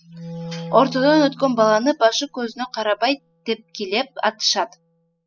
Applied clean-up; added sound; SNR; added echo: classical method spectral subtraction.